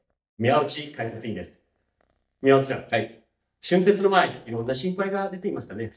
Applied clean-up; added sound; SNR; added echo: neural mask model DeepFilterNet 3.